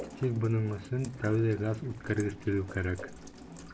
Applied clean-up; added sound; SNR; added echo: none; Rain; 14 dB; none.